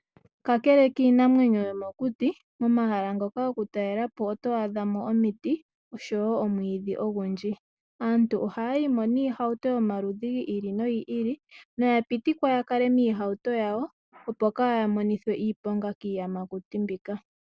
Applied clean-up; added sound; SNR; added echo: none; none; none; none.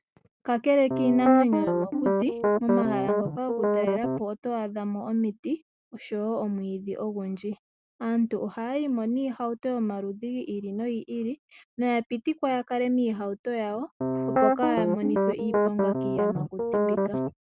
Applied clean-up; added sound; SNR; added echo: neural mask model RNNoise.